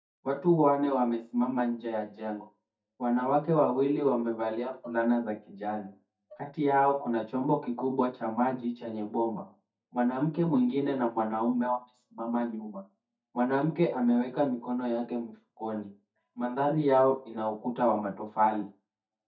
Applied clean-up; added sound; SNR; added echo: neural mask model DeepFilterNet 3.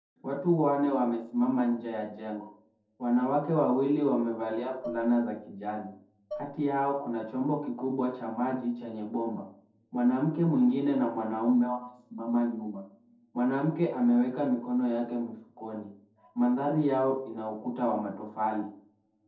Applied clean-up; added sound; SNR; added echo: neural separator model SepFormer DNS4.